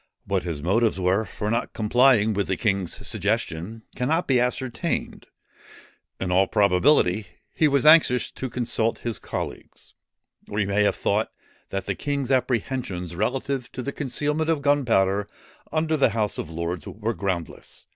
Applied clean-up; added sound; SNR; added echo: none; none; none; none.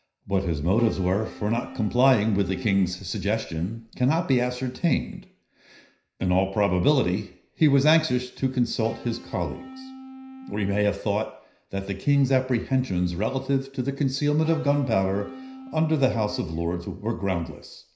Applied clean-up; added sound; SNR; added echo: none; Electric guitar / Bass guitar; 16 dB; reverberation time 0.5 s.